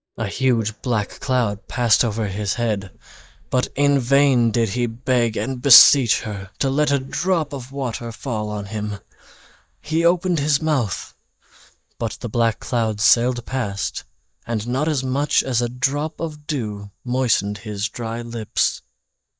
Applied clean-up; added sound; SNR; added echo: neural mask model DeepFilterNet 3.